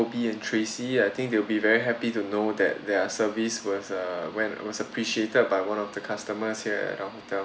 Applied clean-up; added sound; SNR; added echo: none; none; none; none.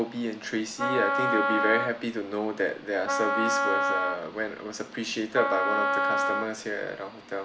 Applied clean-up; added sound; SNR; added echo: none; Wind instrument, woodwind instrument; -2 dB; none.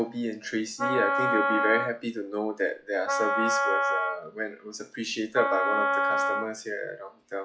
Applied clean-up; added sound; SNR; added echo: classical method log-MMSE.